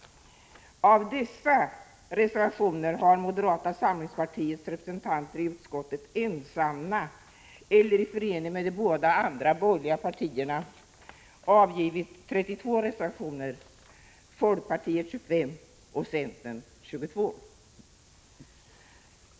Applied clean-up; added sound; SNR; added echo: none; none; none; none.